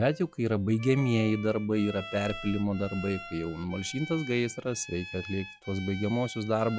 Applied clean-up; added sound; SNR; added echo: classical method log-MMSE.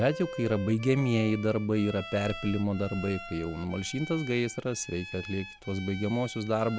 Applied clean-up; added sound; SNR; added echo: none; Bowed string instrument; 14 dB; none.